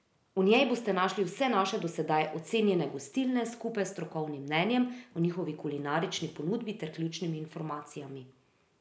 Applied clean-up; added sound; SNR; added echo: none; none; none; none.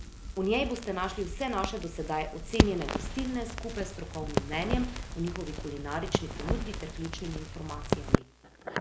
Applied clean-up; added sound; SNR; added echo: none; Crackle; -1 dB; none.